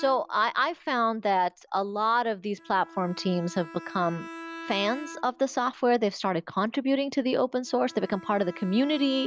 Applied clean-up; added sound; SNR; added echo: none; Bowed string instrument; 19 dB; none.